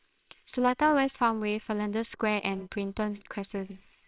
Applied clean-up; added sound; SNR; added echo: neural separator model SepFormer WHAMR!.